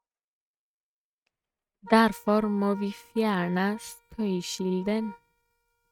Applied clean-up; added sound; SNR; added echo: neural mask model RNNoise.